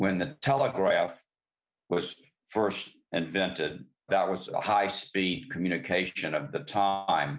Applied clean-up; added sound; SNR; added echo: none; none; none; none.